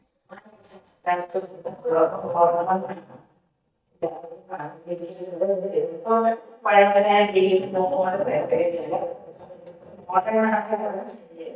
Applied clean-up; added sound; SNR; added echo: neural mask model DeepFilterNet 3.